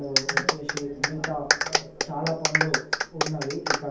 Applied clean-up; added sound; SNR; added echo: none; Clapping; -5 dB; reverberation time 0.5 s.